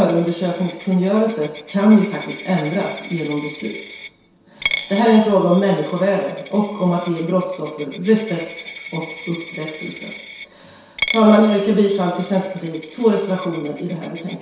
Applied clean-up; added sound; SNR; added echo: none; Coin (dropping); 14 dB; reverberation time 0.7 s.